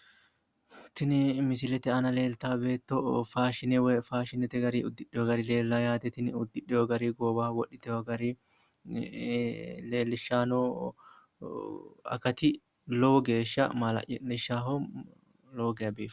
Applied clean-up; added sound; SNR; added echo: none; none; none; none.